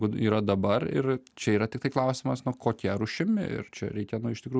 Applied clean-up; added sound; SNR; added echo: none; none; none; none.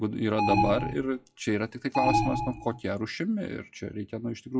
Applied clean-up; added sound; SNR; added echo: classical method WPE with log-MMSE.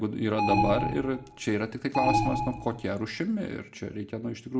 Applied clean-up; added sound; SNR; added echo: none; Alarm; 0 dB; reverberation time 0.5 s.